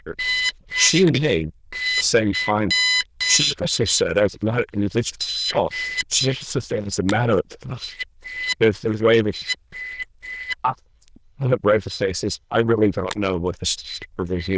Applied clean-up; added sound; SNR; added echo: neural diffusion model UNIVERSE++.